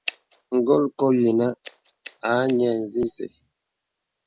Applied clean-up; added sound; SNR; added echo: none; Scissors; 11 dB; none.